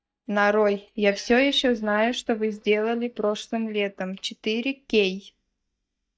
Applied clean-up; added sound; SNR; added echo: neural mask model DeepFilterNet 3.